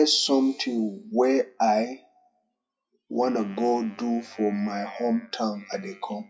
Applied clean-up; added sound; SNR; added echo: classical method WPE with log-MMSE.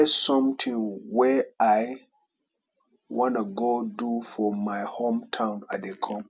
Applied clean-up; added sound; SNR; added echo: none; none; none; none.